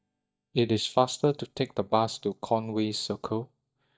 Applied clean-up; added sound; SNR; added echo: neural mask model DeepFilterNet 3.